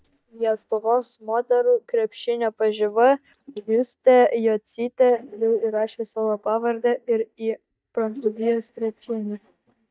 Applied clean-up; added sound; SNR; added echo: neural mask model DeepFilterNet 3.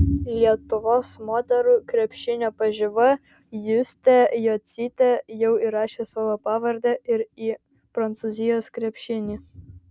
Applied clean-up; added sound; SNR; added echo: none; none; none; none.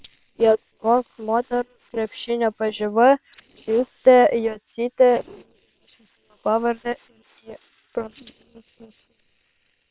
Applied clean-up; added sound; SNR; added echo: neural separator model SepFormer WHAM!.